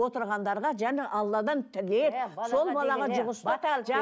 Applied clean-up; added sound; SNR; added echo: none; none; none; none.